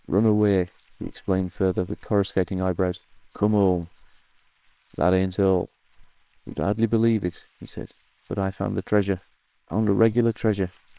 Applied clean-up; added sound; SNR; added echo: neural separator model SepFormer WHAMR!.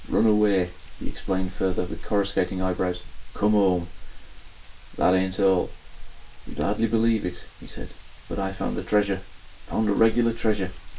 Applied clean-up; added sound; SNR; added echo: none; Wind; 19 dB; reverberation time 0.2 s.